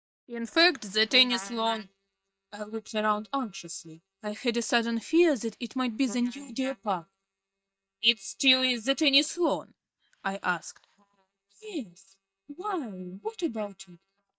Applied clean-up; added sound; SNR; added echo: neural mask model DeepFilterNet 3.